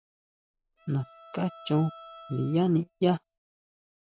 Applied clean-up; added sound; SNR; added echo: none; Bowed string instrument; 20 dB; none.